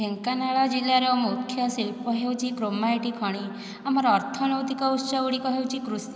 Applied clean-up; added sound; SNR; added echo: none; none; none; none.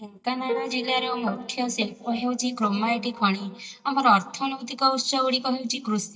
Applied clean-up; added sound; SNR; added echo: neural mask model DeepFilterNet 3.